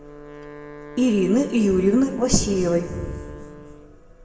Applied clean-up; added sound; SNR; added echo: none; Wind instrument, woodwind instrument; 17 dB; reverberation time 1.4 s.